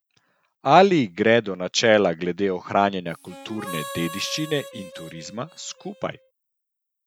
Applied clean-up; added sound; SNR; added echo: none; Harmonica; 15 dB; none.